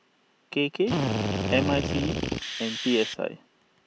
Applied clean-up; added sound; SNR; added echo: none; Drill; 0 dB; none.